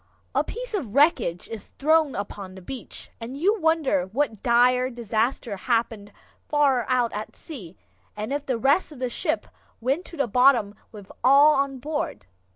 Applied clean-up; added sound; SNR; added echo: none; none; none; none.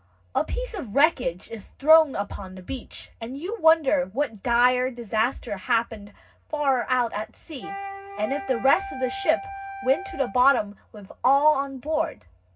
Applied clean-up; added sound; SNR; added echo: none; Wind instrument, woodwind instrument; 10 dB; reverberation time 0.4 s.